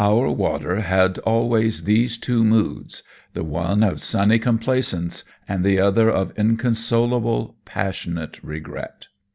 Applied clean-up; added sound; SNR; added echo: none; none; none; none.